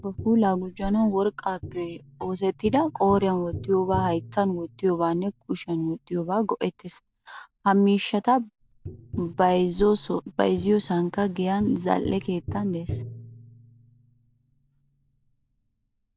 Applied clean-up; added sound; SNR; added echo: none; Tap; 15 dB; none.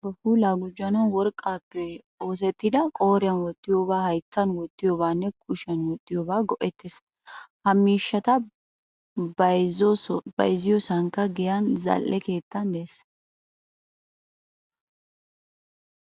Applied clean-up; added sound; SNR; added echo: none; none; none; none.